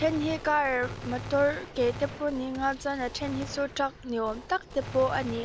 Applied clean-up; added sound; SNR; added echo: none; Gunshot, gunfire; 11 dB; none.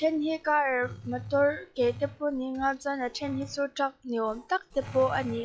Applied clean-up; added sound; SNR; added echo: classical method log-MMSE.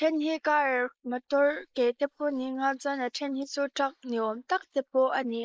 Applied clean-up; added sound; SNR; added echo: neural mask model Resemble Enhance denoiser.